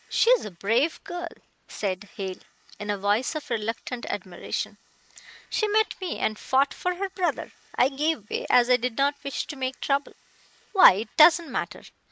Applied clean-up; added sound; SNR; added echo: neural mask model Resemble Enhance denoiser.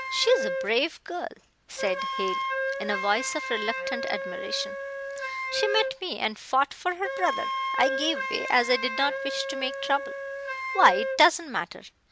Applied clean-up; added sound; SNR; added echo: none; Wind instrument, woodwind instrument; 4 dB; none.